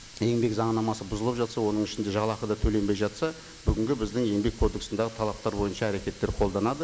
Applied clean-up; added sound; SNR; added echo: none; Water tap, faucet; 20 dB; none.